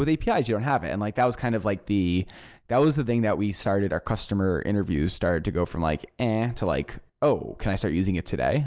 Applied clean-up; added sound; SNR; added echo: none; none; none; none.